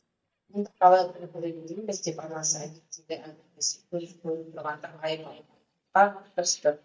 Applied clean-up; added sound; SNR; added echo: neural mask model DeepFilterNet 3.